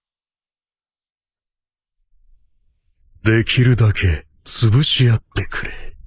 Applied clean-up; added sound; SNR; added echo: neural mask model Resemble Enhance denoiser.